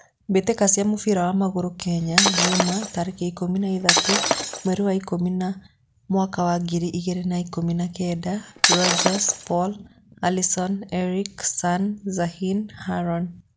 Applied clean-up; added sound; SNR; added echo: none; Shatter; 0 dB; none.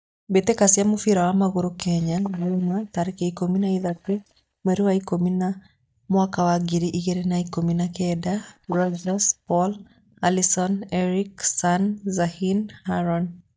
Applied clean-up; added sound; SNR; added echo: neural mask model DeepFilterNet 3.